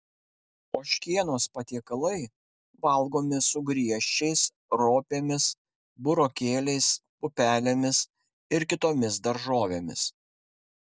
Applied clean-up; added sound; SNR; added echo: none; none; none; none.